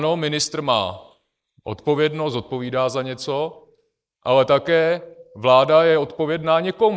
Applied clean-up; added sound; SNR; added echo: neural mask model Resemble Enhance denoiser.